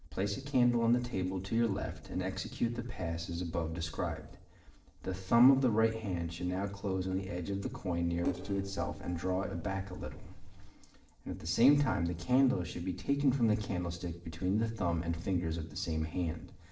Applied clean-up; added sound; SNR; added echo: neural separator model SepFormer DNS4.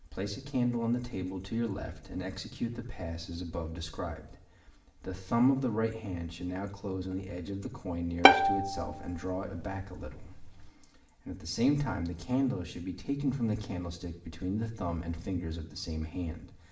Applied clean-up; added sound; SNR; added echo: none; Bowed string instrument; -5 dB; reverberation time 0.6 s.